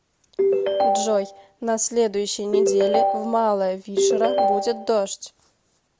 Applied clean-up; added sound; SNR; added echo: none; Ringtone; -3 dB; none.